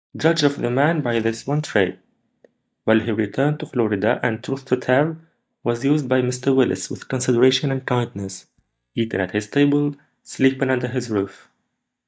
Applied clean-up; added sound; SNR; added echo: neural mask model DeepFilterNet 3.